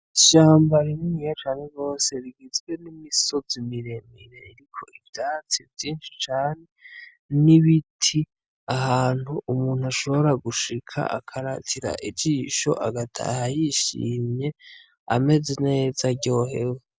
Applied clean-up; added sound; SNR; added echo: none; none; none; none.